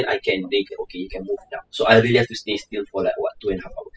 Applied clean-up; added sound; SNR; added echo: classical method spectral subtraction.